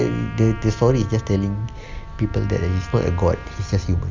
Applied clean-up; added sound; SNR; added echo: none; Trumpet; 20 dB; none.